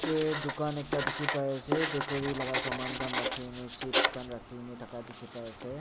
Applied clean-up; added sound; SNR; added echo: none; Writing; -2 dB; none.